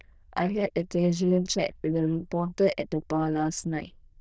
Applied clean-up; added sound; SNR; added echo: neural diffusion model UNIVERSE++.